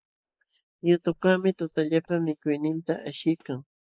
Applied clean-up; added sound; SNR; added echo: neural mask model Resemble Enhance denoiser.